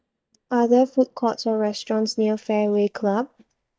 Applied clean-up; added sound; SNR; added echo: neural mask model DeepFilterNet 3.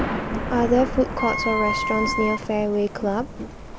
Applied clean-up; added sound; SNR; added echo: none; Wind instrument, woodwind instrument + Thunder; 3 dB; none.